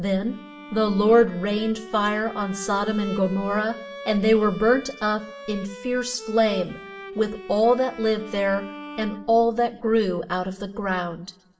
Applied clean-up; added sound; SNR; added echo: none; Bowed string instrument; 16 dB; reverberation time 0.7 s.